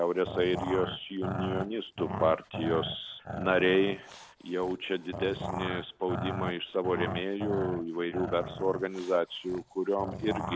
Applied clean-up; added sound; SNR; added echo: none; Growling; 7 dB; none.